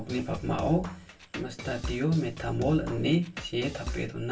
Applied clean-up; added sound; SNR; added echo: none; Drum kit; 10 dB; reverberation time 0.1 s.